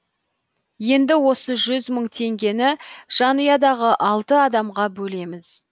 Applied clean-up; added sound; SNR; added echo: none; none; none; none.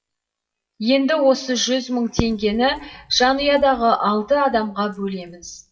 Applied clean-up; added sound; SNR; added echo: classical method WPE with log-MMSE.